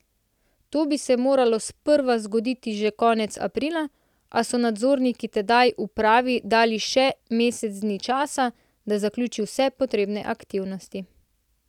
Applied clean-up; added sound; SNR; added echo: none; none; none; none.